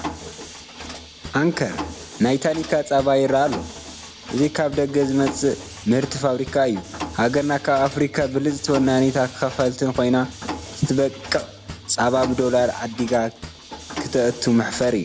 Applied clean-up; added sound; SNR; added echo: none; Mechanisms; 13 dB; none.